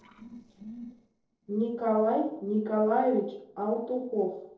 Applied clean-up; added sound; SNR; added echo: neural separator model SepFormer DNS4.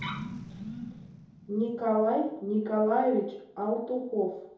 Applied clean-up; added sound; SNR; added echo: none; Boom; 17 dB; reverberation time 2.6 s.